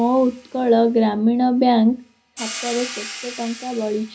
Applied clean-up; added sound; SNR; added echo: none; Hi-hat; 16 dB; reverberation time 0.5 s.